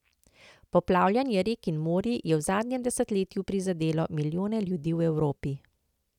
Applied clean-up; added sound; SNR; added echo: none; none; none; none.